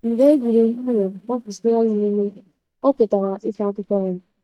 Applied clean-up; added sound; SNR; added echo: neural mask model DeepFilterNet 3.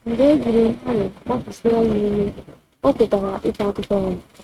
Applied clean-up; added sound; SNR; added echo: neural mask model RNNoise.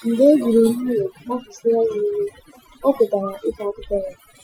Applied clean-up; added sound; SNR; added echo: classical method Wiener filter.